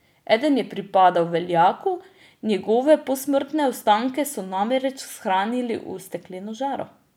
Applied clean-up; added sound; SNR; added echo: none; none; none; none.